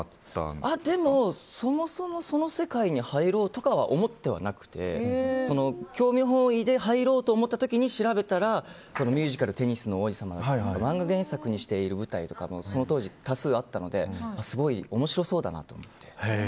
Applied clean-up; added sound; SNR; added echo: none; none; none; none.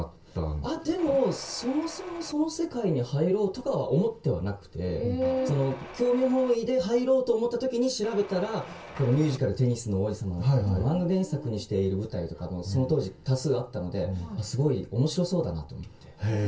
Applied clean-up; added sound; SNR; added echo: none; Mechanisms; 17 dB; reverberation time 0.2 s.